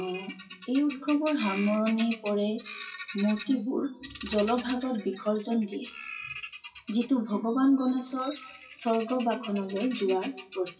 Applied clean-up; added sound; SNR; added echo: classical method WPE with log-MMSE.